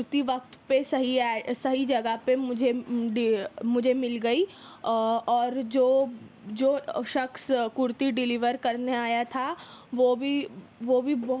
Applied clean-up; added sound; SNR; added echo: none; none; none; none.